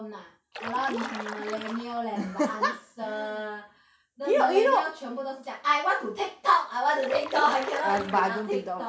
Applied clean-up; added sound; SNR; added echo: none; Stream; 10 dB; none.